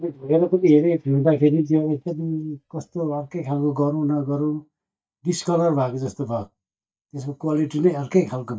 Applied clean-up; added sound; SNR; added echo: neural mask model DeepFilterNet 3.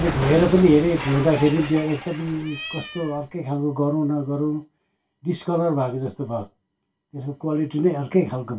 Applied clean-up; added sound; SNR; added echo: none; Cat; 13 dB; reverberation time 0.2 s.